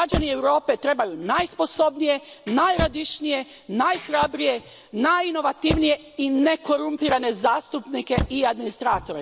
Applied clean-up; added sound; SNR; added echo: none; Tambourine + Motor vehicle (road); 12 dB; none.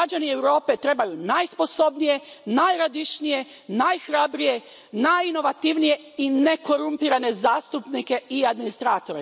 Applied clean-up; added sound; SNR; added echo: none; none; none; none.